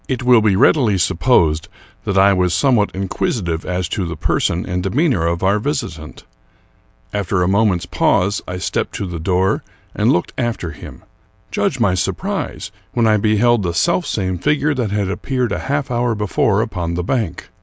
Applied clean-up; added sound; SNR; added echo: none; none; none; none.